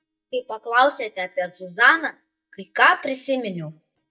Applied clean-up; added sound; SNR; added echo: neural mask model DeepFilterNet 3.